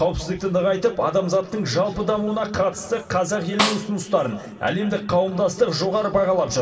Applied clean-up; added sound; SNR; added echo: none; Snare drum; 4 dB; reverberation time 1.8 s.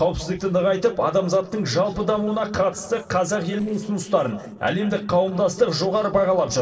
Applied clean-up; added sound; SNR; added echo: neural separator model SepFormer DNS4.